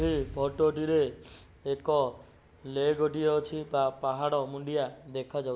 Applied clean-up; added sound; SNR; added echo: none; Explosion; 19 dB; none.